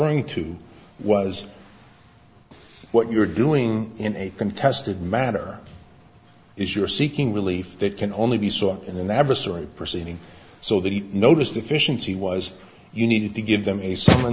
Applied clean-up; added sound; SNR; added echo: none; none; none; none.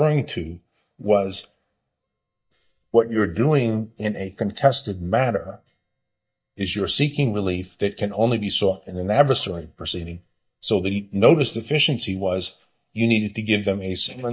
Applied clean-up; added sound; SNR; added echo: neural mask model DeepFilterNet 3.